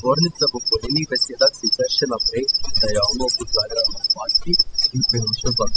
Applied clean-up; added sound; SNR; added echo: classical method spectral subtraction.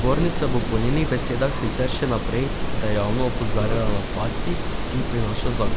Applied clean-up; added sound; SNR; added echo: none; Insect; -4 dB; none.